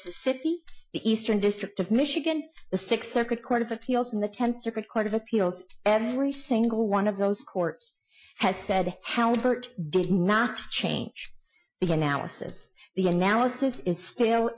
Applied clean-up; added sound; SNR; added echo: classical method Wiener filter.